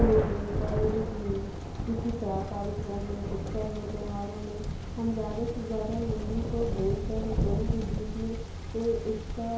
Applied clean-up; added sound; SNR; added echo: none; Thunder; 1 dB; reverberation time 0.6 s.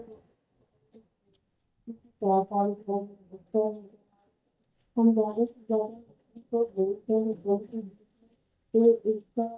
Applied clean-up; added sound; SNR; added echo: neural mask model DeepFilterNet 3.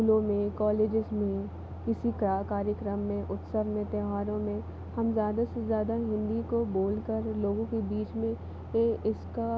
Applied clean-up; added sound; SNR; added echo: none; none; none; none.